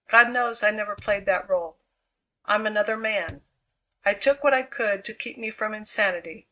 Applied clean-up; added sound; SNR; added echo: neural mask model RNNoise.